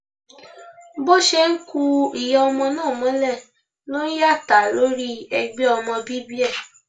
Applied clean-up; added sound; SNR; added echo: none; none; none; reverberation time 0.2 s.